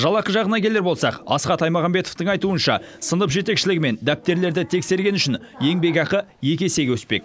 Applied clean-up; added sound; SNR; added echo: none; none; none; none.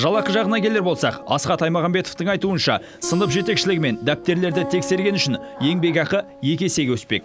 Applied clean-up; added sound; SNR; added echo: none; Acoustic guitar + Acoustic guitar; 12 dB; none.